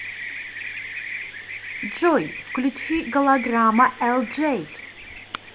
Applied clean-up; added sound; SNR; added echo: none; Bird vocalization, bird call, bird song; 11 dB; none.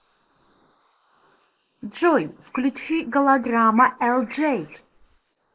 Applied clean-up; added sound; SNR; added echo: neural mask model Resemble Enhance denoiser.